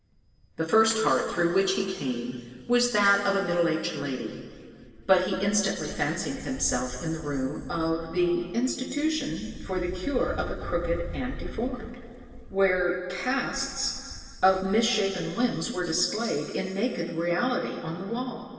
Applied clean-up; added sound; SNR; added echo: none; Wind; 15 dB; reverberation time 2.3 s.